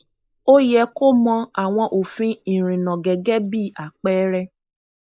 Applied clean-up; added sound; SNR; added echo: neural mask model Resemble Enhance denoiser.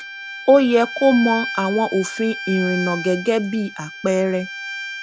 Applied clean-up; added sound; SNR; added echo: none; Bowed string instrument; 10 dB; none.